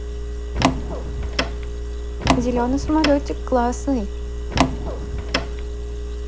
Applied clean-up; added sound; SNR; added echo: none; Door + Engine; -2 dB; none.